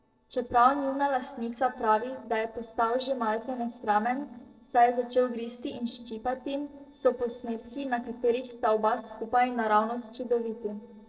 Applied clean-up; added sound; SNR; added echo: neural separator model SepFormer DNS4.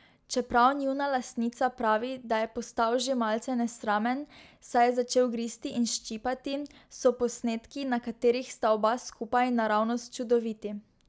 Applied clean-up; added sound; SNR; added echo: none; none; none; none.